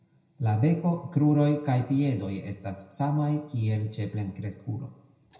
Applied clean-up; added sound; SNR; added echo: none; none; none; reverberation time 0.8 s.